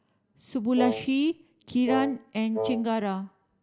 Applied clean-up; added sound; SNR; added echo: none; Wind instrument, woodwind instrument; 5 dB; none.